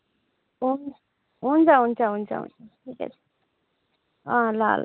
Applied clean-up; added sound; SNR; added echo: none; none; none; none.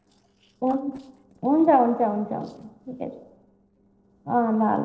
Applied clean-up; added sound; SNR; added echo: neural separator model SepFormer DNS4.